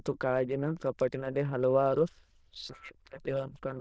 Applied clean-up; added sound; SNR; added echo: neural diffusion model UNIVERSE++.